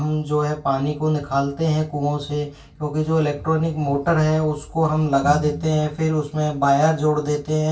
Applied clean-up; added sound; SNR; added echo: none; Piano; 12 dB; reverberation time 0.2 s.